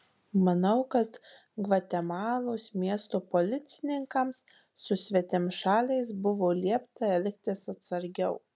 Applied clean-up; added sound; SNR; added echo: none; none; none; none.